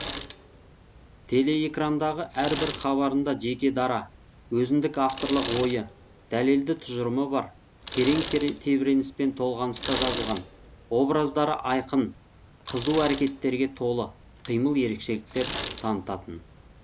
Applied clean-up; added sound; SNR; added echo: none; Bicycle; 8 dB; none.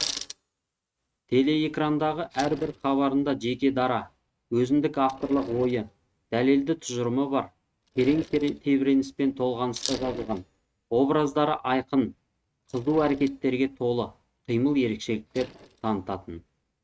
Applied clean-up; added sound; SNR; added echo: neural mask model RNNoise.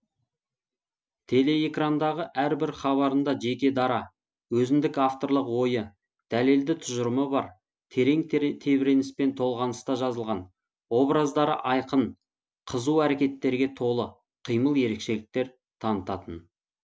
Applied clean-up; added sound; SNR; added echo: none; none; none; none.